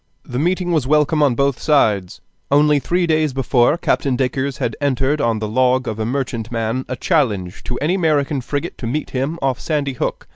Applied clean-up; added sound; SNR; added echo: none; none; none; none.